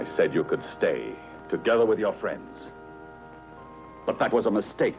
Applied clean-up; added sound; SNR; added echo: none; none; none; none.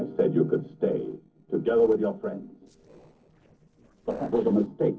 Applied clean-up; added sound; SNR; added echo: neural separator model SepFormer DNS4.